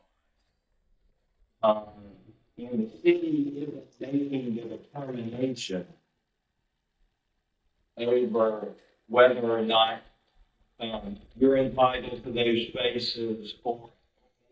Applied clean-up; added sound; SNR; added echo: neural mask model DeepFilterNet 3.